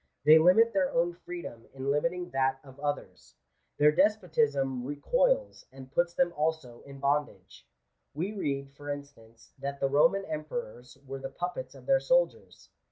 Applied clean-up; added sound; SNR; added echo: none; none; none; none.